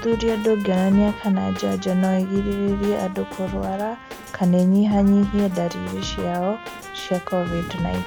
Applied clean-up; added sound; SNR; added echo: none; Trumpet + Drum kit; 12 dB; none.